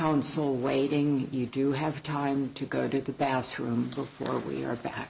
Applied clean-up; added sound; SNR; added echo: none; none; none; none.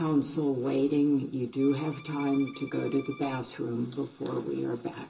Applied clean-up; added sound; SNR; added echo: none; Bowed string instrument; 20 dB; reverberation time 0.2 s.